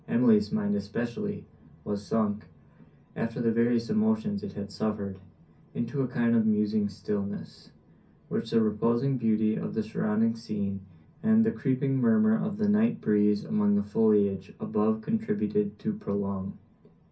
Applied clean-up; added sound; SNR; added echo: none; none; none; reverberation time 0.3 s.